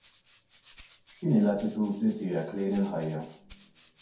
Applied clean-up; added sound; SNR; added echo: none; Rattle (instrument); 10 dB; reverberation time 0.6 s.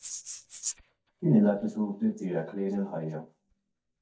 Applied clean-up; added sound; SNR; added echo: neural mask model DeepFilterNet 3.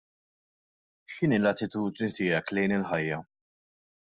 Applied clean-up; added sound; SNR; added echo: none; none; none; none.